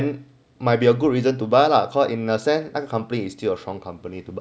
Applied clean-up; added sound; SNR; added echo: none; none; none; none.